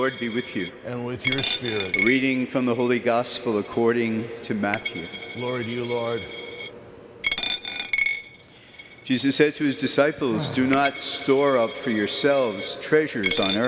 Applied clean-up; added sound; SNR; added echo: none; Coin (dropping); 6 dB; none.